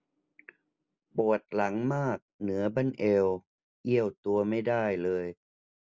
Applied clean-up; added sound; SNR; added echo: none; none; none; none.